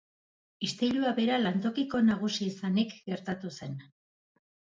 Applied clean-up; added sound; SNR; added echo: none; none; none; none.